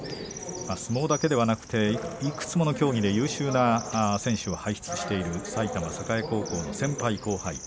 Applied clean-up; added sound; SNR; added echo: none; Bird vocalization, bird call, bird song; 16 dB; none.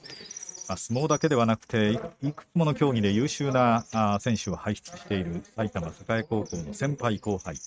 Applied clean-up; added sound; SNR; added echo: neural mask model RNNoise.